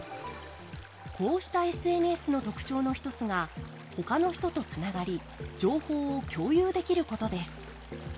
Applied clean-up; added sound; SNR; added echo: none; Stream; 19 dB; none.